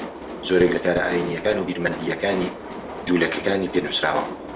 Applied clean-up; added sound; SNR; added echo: none; Train; 10 dB; reverberation time 0.8 s.